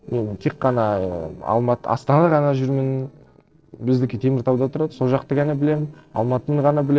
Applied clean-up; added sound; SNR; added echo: neural separator model SepFormer DNS4.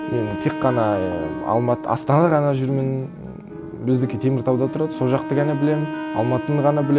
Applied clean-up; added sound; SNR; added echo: none; Wind instrument, woodwind instrument; 10 dB; none.